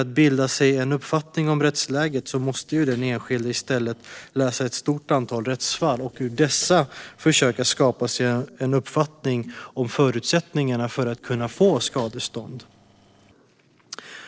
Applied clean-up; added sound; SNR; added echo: neural separator model SepFormer DNS4.